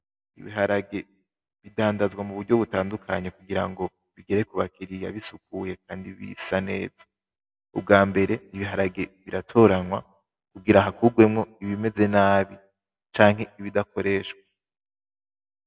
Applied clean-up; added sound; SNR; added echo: none; none; none; none.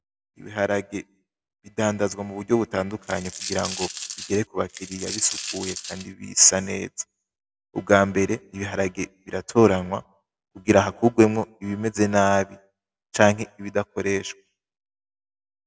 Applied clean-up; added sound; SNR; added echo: none; Coin (dropping); 10 dB; none.